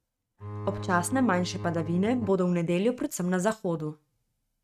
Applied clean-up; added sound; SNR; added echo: neural mask model RNNoise.